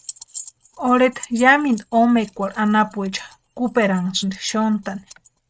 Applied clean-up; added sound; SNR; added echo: neural mask model RNNoise.